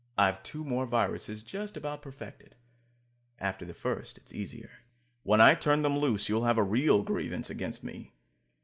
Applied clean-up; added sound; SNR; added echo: none; none; none; none.